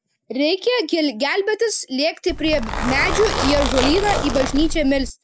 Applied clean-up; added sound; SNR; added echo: none; Zipper (clothing); 3 dB; none.